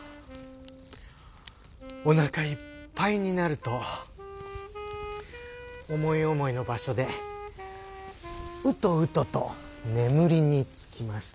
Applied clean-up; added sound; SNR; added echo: none; Wind instrument, woodwind instrument; 15 dB; none.